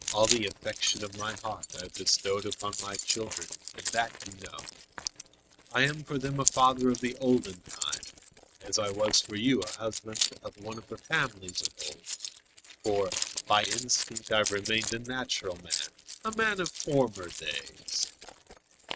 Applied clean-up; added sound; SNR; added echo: neural mask model RNNoise.